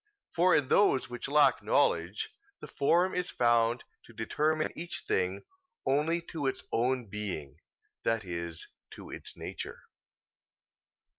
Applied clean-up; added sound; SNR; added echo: none; none; none; none.